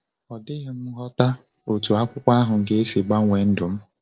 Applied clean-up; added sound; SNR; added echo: neural separator model SepFormer DNS4.